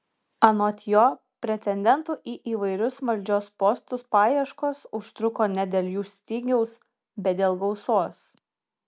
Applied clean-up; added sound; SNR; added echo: none; none; none; none.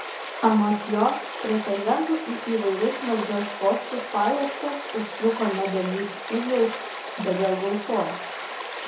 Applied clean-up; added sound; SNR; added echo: none; Stream; 8 dB; reverberation time 0.6 s.